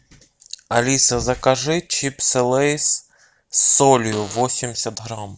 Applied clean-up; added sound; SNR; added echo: none; Fart; 17 dB; none.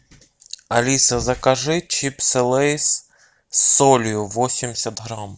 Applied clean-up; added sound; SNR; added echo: none; none; none; none.